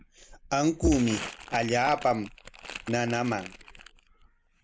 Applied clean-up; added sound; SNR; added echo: none; Crumpling, crinkling + Bass drum / Thump, thud; 11 dB; none.